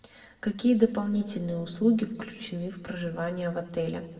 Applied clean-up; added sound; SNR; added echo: none; none; none; reverberation time 1.1 s.